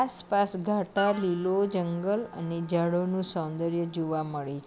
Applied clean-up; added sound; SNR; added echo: none; Wind instrument, woodwind instrument; 18 dB; none.